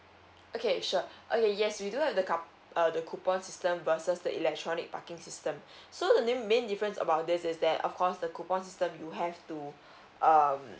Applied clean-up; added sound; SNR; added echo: none; none; none; none.